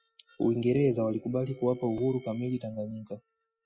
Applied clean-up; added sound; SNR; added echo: classical method Wiener filter.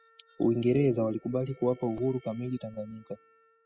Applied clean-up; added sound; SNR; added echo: classical method spectral subtraction.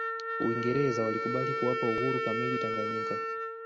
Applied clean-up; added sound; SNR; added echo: none; Wind instrument, woodwind instrument; 0 dB; none.